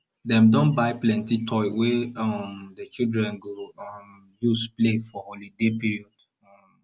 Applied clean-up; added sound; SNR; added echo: none; none; none; none.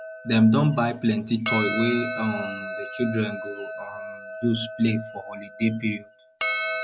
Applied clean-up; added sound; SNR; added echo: none; Percussion; 7 dB; none.